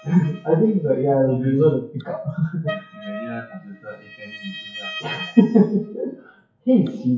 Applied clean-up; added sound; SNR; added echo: classical method WPE with log-MMSE.